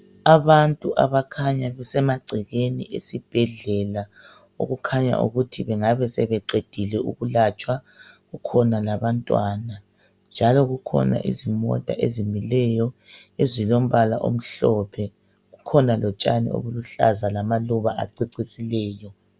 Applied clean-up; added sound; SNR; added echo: none; none; none; none.